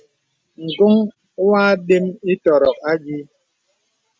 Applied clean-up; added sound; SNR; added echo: none; none; none; none.